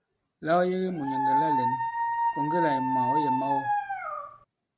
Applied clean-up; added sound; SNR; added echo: none; Dog; -4 dB; none.